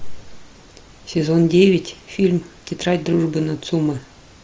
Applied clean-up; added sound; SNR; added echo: none; none; none; none.